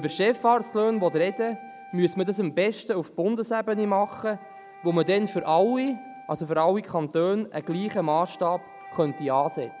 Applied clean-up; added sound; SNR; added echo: none; Wind instrument, woodwind instrument; 19 dB; none.